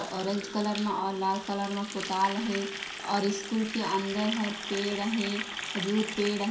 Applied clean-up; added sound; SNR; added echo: none; Water tap, faucet; 8 dB; reverberation time 0.5 s.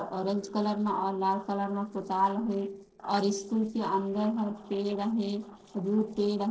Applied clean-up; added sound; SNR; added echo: neural separator model SepFormer DNS4.